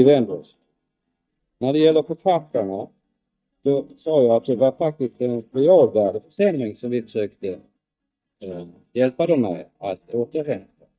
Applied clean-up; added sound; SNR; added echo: neural mask model DeepFilterNet 3.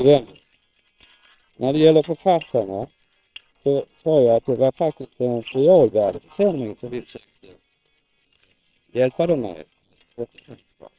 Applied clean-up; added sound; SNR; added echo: neural separator model SepFormer WHAM!.